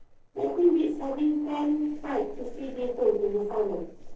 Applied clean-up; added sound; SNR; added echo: neural separator model SepFormer DNS4.